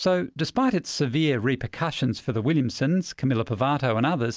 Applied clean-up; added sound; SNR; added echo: none; none; none; none.